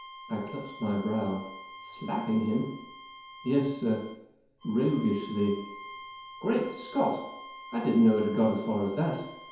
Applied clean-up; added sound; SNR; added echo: none; Bowed string instrument; 16 dB; reverberation time 0.9 s.